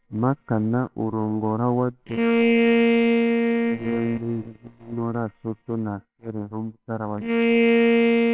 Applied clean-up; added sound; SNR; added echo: neural separator model SepFormer WHAMR!.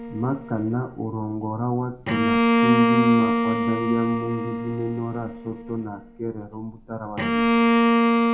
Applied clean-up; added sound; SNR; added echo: none; Bowed string instrument; -5 dB; reverberation time 0.4 s.